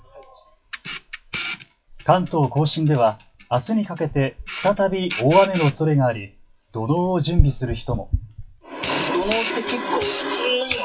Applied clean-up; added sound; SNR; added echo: classical method WPE with log-MMSE.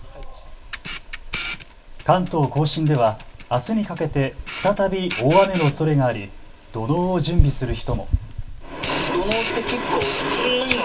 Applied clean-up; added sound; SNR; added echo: none; Camera; 6 dB; reverberation time 0.2 s.